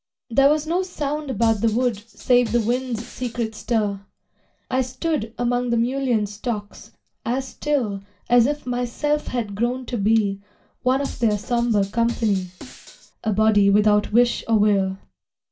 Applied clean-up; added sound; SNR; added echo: none; Drum kit; 15 dB; reverberation time 0.2 s.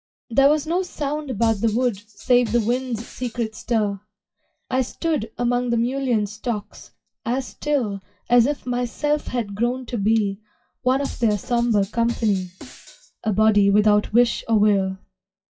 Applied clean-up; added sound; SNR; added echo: classical method WPE with log-MMSE.